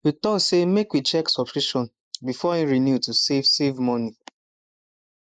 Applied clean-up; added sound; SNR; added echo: neural mask model Resemble Enhance denoiser.